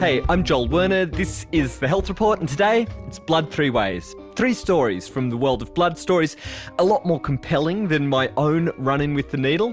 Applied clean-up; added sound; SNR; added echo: none; none; none; none.